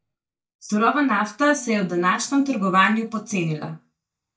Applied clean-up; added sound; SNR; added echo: neural mask model DeepFilterNet 3.